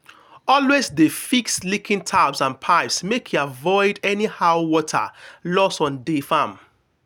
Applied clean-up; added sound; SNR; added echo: none; none; none; none.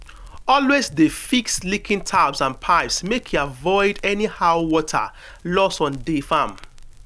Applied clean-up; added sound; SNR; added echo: none; Crackle; 18 dB; none.